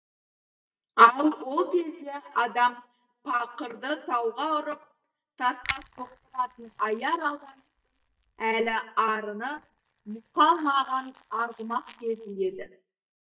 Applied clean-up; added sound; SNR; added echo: neural mask model DeepFilterNet 3.